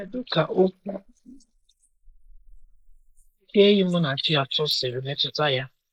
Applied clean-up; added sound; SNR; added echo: neural mask model Resemble Enhance denoiser.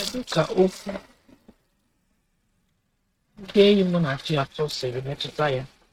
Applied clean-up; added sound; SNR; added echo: neural mask model RNNoise.